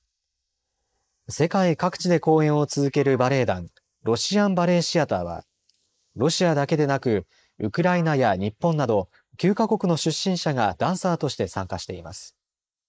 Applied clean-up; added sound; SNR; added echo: neural mask model Resemble Enhance denoiser.